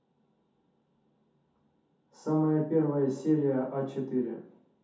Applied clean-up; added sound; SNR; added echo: none; none; none; reverberation time 0.5 s.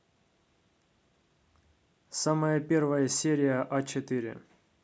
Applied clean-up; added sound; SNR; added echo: none; none; none; none.